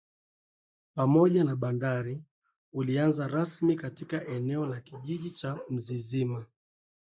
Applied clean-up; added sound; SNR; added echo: neural mask model Resemble Enhance denoiser.